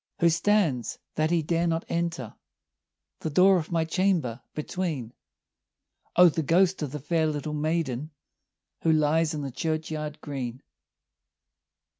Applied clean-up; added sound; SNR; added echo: none; none; none; none.